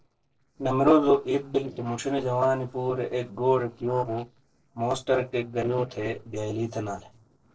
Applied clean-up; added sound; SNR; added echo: neural separator model SepFormer DNS4.